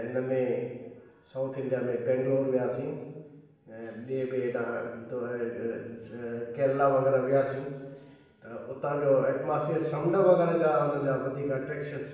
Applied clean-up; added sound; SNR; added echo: none; none; none; reverberation time 1.1 s.